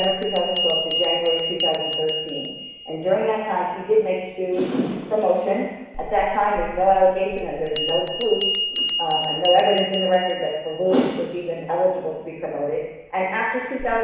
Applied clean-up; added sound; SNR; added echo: none; Bell; 7 dB; reverberation time 1.1 s.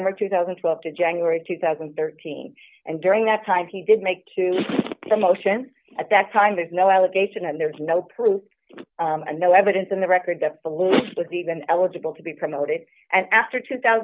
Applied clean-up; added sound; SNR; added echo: none; none; none; none.